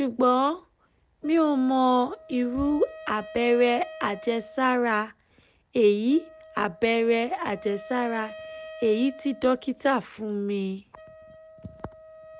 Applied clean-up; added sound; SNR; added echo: none; Wind instrument, woodwind instrument; 19 dB; none.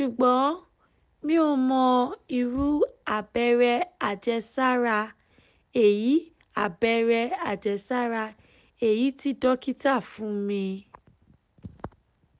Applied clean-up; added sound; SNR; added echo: none; none; none; none.